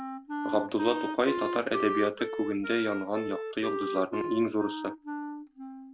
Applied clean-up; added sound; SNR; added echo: none; Wind instrument, woodwind instrument; 4 dB; none.